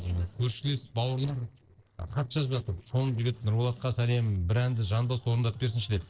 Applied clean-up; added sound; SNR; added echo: neural separator model SepFormer DNS4.